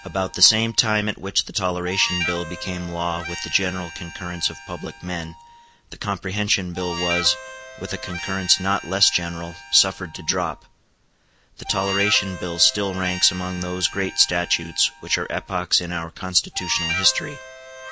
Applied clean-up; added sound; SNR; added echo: none; Harmonica; 10 dB; none.